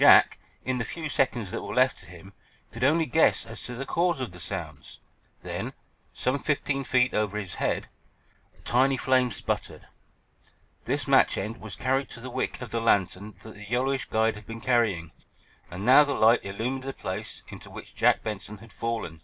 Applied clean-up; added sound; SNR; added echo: none; none; none; none.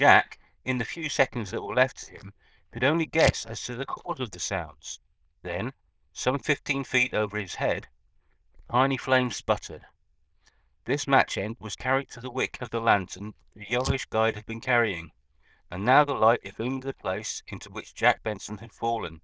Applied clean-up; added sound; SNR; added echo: neural diffusion model UNIVERSE++.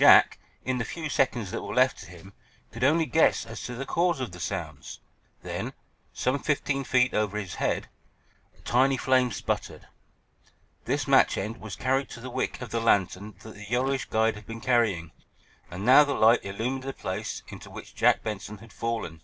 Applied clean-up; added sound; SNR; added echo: neural separator model SepFormer DNS4.